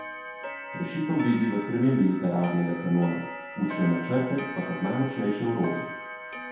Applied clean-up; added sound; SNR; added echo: none; Clock; 11 dB; reverberation time 0.8 s.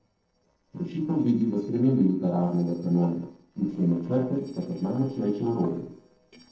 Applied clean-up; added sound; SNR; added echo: neural separator model SepFormer DNS4.